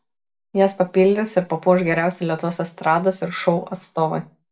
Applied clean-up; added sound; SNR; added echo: none; none; none; reverberation time 0.2 s.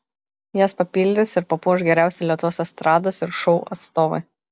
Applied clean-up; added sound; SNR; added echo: none; none; none; none.